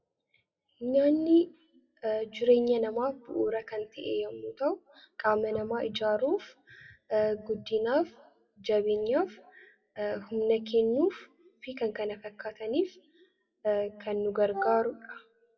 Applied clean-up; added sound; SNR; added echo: classical method WPE with log-MMSE.